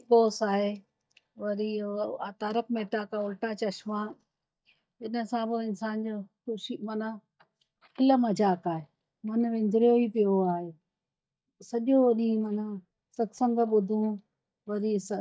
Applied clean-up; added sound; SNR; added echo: neural mask model DeepFilterNet 3.